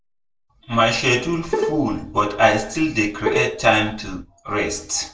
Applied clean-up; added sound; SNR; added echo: neural separator model SepFormer DNS4.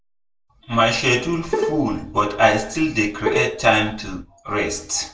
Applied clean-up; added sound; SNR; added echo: none; Bowed string instrument; 5 dB; reverberation time 0.2 s.